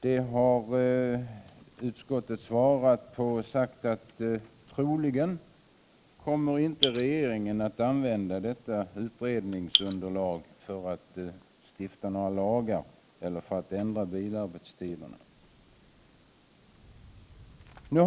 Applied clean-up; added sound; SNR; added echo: neural mask model Resemble Enhance denoiser.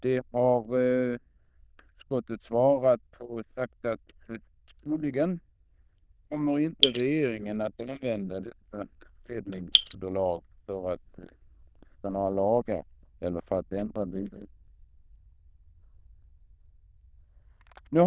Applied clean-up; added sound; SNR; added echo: neural diffusion model UNIVERSE++.